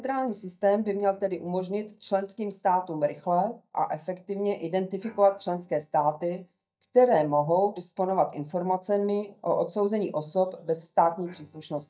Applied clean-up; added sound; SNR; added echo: neural mask model DeepFilterNet 3.